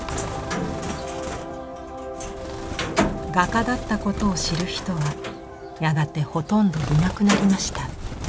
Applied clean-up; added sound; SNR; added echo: none; Bird; 5 dB; none.